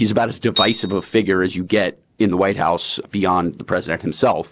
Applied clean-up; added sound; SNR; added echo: none; Piano; 8 dB; none.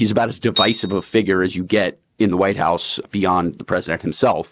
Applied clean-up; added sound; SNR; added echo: neural mask model RNNoise.